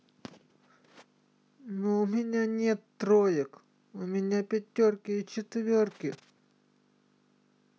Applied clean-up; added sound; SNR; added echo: none; none; none; none.